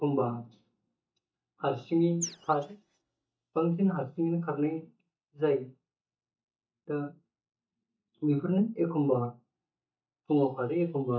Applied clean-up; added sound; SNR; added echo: neural mask model DeepFilterNet 3.